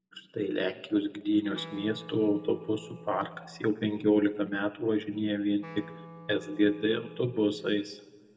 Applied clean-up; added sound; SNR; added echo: none; Wind instrument, woodwind instrument; 20 dB; reverberation time 1.0 s.